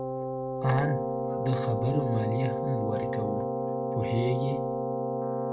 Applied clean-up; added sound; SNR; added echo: none; Keyboard (musical); -1 dB; reverberation time 0.5 s.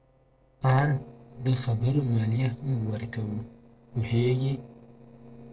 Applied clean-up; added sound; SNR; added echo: neural separator model SepFormer DNS4.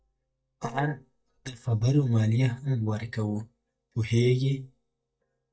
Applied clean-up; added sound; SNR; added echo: neural mask model DeepFilterNet 3.